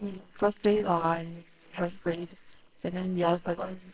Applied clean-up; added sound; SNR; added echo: neural separator model SepFormer WHAMR!.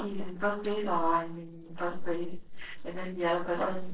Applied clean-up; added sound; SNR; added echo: neural separator model SepFormer DNS4.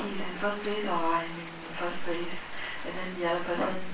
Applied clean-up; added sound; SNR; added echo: none; Rain; 13 dB; reverberation time 0.3 s.